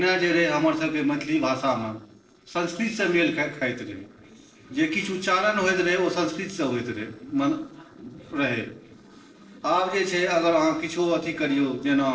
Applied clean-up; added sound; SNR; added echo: neural separator model SepFormer DNS4.